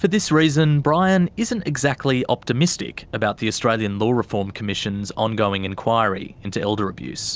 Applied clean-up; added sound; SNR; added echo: none; none; none; none.